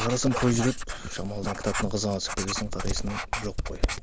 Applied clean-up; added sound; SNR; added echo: neural mask model Resemble Enhance denoiser.